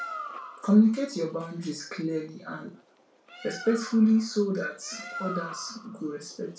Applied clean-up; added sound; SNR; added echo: none; Bird; 15 dB; reverberation time 0.3 s.